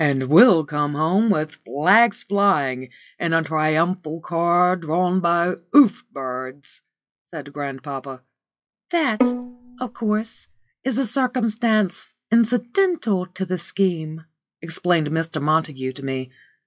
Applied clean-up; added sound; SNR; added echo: classical method log-MMSE.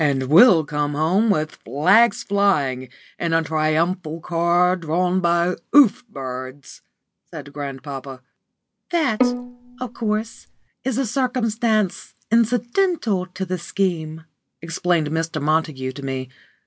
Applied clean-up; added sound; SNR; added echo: none; Bowed string instrument; 5 dB; none.